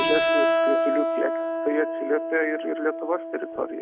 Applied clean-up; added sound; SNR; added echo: none; Keyboard (musical); -3 dB; none.